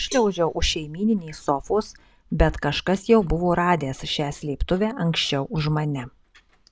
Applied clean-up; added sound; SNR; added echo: none; Cowbell; 20 dB; none.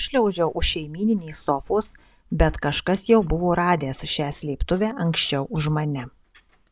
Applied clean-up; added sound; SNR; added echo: none; none; none; none.